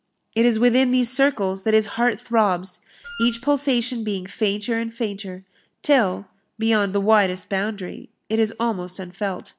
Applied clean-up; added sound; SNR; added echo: none; Wind instrument, woodwind instrument; 12 dB; none.